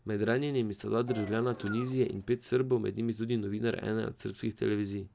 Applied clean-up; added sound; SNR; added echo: none; Engine; 15 dB; none.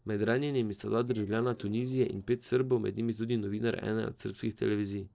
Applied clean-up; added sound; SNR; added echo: neural separator model SepFormer DNS4.